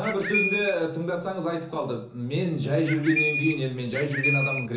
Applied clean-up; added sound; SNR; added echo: none; Bird; 1 dB; reverberation time 0.7 s.